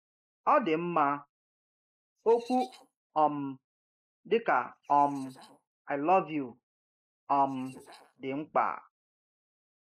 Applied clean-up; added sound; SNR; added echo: neural mask model Resemble Enhance denoiser.